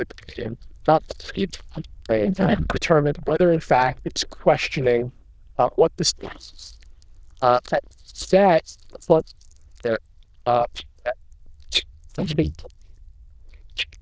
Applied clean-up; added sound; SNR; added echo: neural diffusion model UNIVERSE++.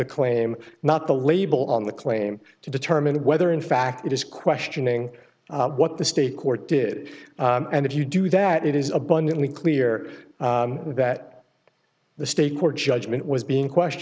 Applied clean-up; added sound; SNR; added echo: none; none; none; none.